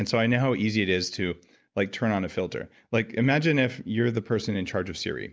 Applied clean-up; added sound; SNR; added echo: none; none; none; none.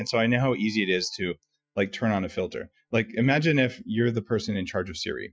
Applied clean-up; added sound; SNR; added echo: classical method Wiener filter.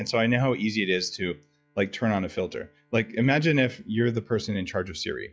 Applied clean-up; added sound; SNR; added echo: classical method log-MMSE.